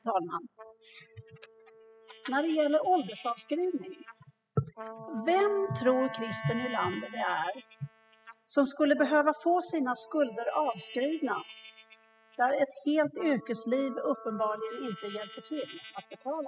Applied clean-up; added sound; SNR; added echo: classical method spectral subtraction.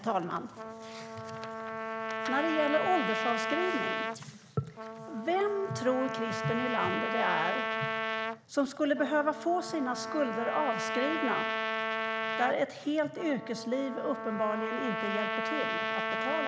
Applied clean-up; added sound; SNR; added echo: none; Trumpet; 2 dB; none.